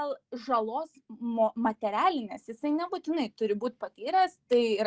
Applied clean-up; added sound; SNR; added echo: none; none; none; none.